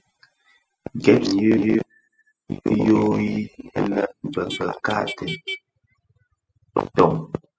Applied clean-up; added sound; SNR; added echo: classical method spectral subtraction.